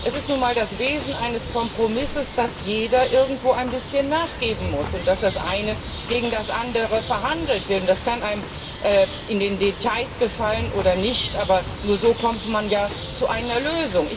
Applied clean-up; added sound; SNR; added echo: none; Bird; 8 dB; reverberation time 1.6 s.